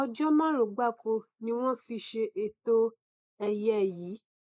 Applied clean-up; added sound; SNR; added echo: neural mask model Resemble Enhance denoiser.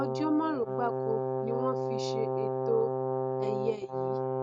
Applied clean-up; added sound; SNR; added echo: neural mask model RNNoise.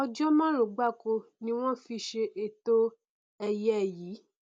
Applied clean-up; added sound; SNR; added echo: none; none; none; none.